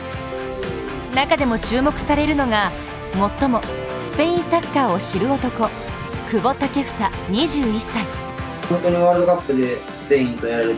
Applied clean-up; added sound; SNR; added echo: none; Guitar; 14 dB; none.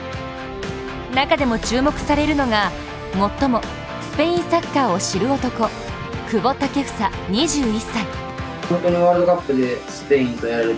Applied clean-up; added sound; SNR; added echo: none; none; none; none.